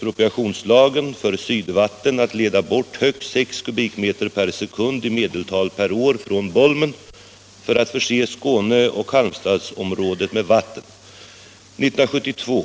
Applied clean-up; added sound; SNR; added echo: none; none; none; none.